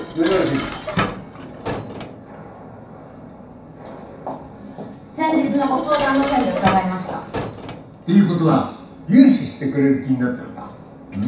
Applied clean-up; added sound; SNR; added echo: none; Dishes, pots, and pans; 11 dB; reverberation time 0.7 s.